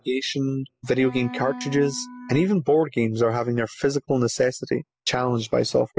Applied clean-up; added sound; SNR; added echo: classical method spectral subtraction.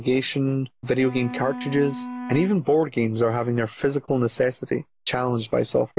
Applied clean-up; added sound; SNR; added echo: none; Wind instrument, woodwind instrument; 12 dB; none.